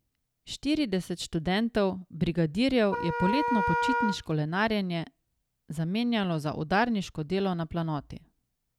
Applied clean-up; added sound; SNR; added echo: none; Wind instrument, woodwind instrument; 0 dB; none.